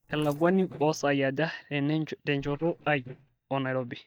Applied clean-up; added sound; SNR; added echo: neural mask model DeepFilterNet 3.